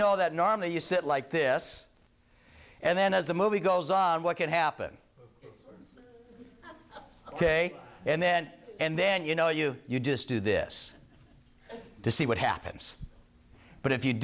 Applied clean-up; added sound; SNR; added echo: none; none; none; none.